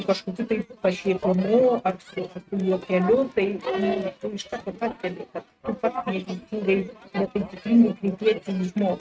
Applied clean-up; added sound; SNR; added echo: neural mask model RNNoise.